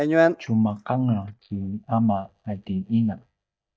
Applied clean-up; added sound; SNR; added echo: neural mask model DeepFilterNet 3.